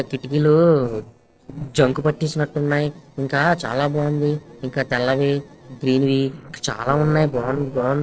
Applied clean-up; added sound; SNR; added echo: neural separator model SepFormer DNS4.